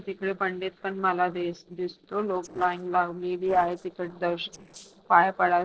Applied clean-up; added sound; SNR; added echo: neural separator model SepFormer DNS4.